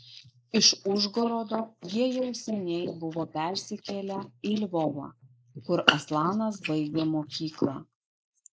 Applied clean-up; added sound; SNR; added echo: neural mask model Resemble Enhance denoiser.